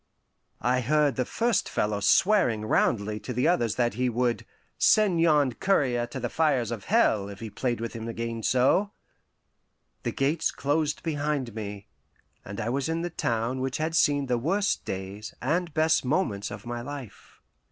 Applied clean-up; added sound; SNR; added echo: none; none; none; none.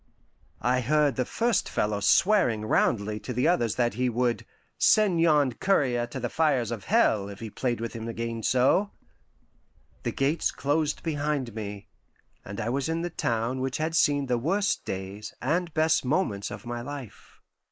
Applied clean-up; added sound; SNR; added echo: neural mask model Resemble Enhance denoiser.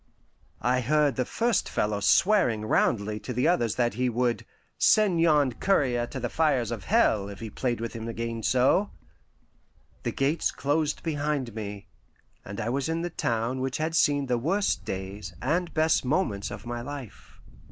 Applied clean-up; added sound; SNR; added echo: none; Wind; 18 dB; none.